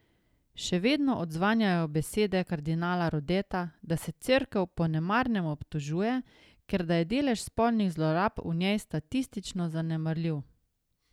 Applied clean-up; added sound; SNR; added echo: none; none; none; none.